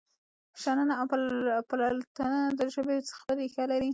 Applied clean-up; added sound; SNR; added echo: none; none; none; none.